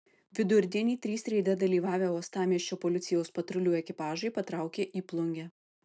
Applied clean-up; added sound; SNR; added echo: none; none; none; none.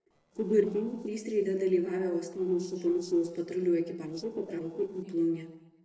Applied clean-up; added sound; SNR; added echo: neural separator model SepFormer DNS4.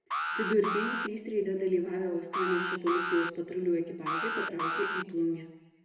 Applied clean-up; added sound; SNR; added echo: none; Alarm; 3 dB; reverberation time 1.2 s.